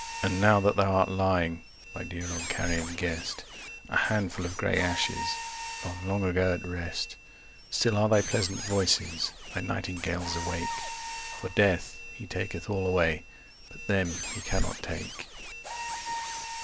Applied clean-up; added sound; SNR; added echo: none; Mechanisms + Squeak; 10 dB; none.